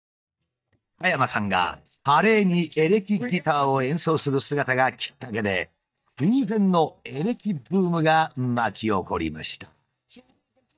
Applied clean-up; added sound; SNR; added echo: neural mask model DeepFilterNet 3.